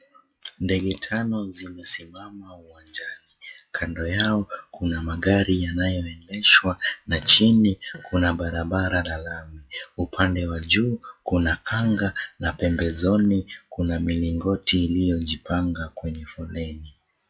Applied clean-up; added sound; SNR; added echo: classical method log-MMSE.